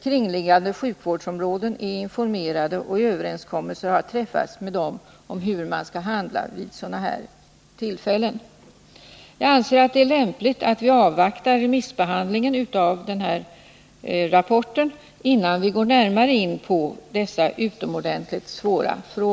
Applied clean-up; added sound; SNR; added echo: none; none; none; none.